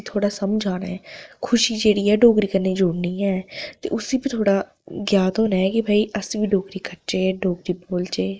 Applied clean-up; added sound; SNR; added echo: neural mask model Resemble Enhance denoiser.